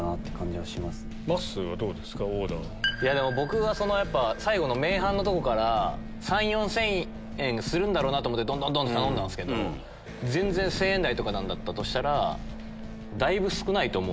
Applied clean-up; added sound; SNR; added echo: none; Electric guitar; 15 dB; none.